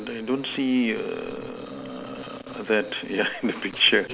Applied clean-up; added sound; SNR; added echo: none; none; none; none.